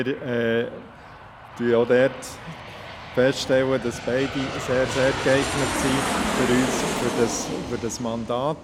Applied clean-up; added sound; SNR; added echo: none; Aircraft; 5 dB; none.